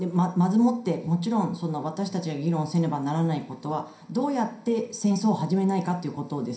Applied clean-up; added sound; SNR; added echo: none; none; none; reverberation time 0.5 s.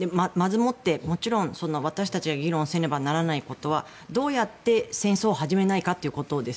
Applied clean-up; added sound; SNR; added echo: none; none; none; none.